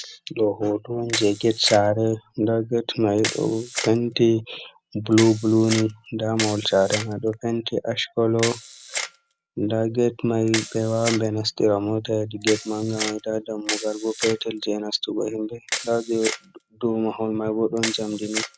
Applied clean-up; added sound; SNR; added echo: none; Camera; 11 dB; none.